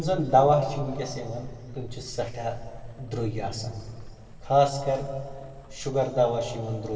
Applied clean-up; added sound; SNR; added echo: none; Rain; 14 dB; reverberation time 2.7 s.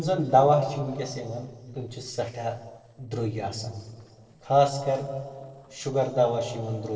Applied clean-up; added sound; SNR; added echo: neural separator model SepFormer DNS4.